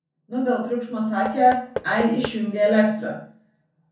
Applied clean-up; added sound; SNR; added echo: none; Knock / Wood; 13 dB; reverberation time 0.5 s.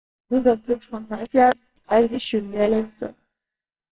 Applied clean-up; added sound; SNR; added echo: neural separator model SepFormer WHAMR!.